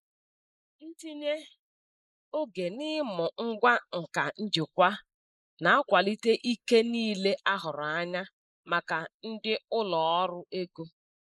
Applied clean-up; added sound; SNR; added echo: neural mask model Resemble Enhance denoiser.